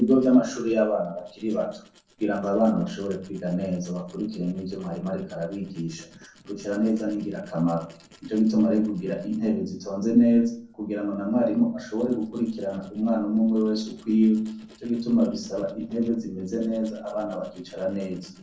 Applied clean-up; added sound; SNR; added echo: neural separator model SepFormer DNS4.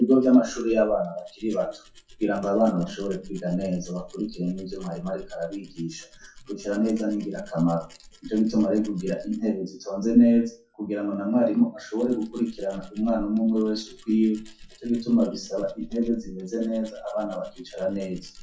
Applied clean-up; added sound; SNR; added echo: classical method WPE with log-MMSE.